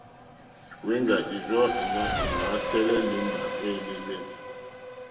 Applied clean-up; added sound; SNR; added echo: none; Race car, auto racing / Accelerating, revving, vroom; 3 dB; reverberation time 1.2 s.